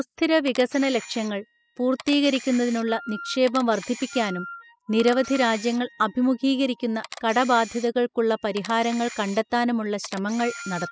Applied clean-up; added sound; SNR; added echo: classical method spectral subtraction.